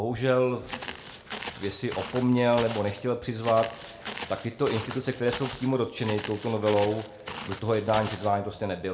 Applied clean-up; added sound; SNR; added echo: none; Walk, footsteps; 11 dB; reverberation time 1.1 s.